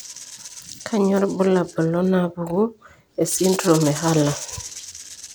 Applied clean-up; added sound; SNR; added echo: none; Rattle (instrument); 15 dB; none.